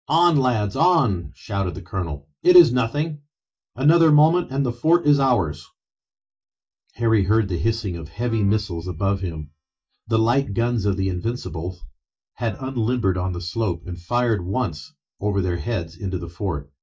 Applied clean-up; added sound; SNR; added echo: neural mask model DeepFilterNet 3.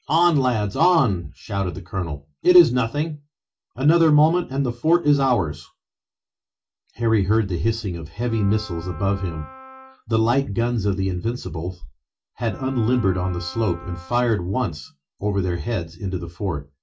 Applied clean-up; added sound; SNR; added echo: none; Wind instrument, woodwind instrument; 20 dB; reverberation time 0.2 s.